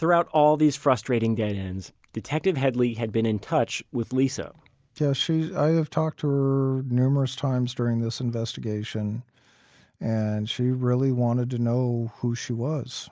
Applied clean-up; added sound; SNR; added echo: none; none; none; none.